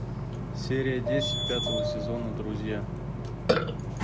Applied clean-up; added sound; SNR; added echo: none; Burping, eructation; -4 dB; none.